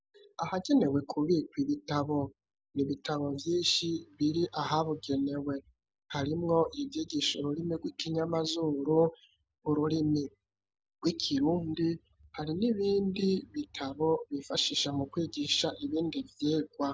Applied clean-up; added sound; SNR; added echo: none; none; none; none.